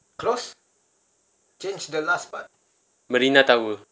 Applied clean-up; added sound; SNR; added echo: none; none; none; none.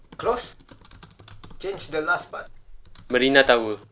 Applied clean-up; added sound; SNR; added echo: none; Typing; 18 dB; none.